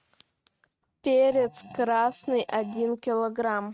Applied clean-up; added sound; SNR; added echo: neural mask model RNNoise.